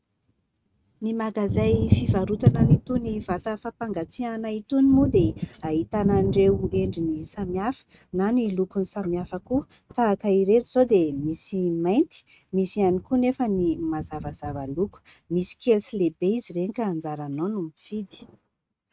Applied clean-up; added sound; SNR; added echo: neural mask model RNNoise.